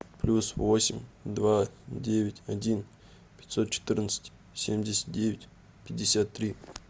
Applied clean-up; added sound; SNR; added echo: none; none; none; none.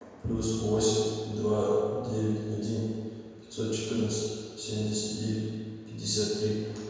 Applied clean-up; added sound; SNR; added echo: none; none; none; reverberation time 1.9 s.